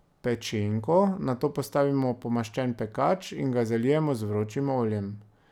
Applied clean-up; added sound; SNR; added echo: none; none; none; none.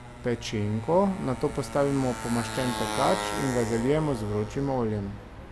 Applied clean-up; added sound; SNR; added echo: none; Motorcycle; 8 dB; none.